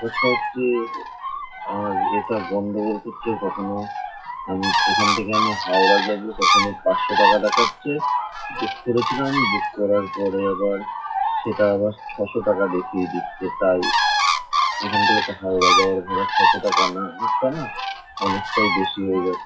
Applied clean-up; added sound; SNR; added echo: classical method WPE with log-MMSE.